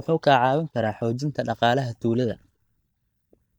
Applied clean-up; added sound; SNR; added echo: neural mask model DeepFilterNet 3.